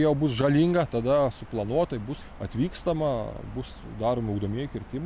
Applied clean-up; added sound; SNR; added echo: none; none; none; none.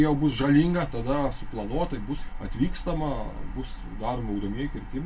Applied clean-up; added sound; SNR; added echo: none; none; none; reverberation time 0.2 s.